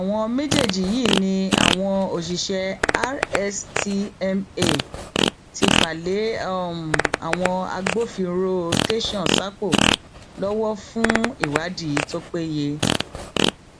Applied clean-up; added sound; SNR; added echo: none; Fart; 0 dB; none.